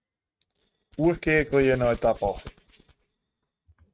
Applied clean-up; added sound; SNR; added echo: neural mask model RNNoise.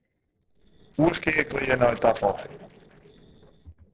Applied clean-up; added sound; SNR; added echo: neural separator model SepFormer DNS4.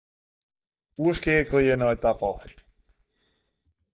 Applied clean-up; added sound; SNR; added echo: neural mask model DeepFilterNet 3.